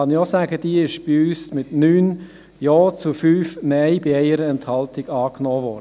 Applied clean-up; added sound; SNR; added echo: none; none; none; none.